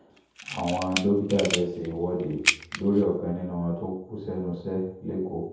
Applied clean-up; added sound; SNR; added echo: none; Camera; 5 dB; reverberation time 0.7 s.